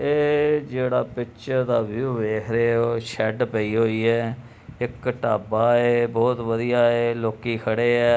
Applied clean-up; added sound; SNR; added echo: none; none; none; none.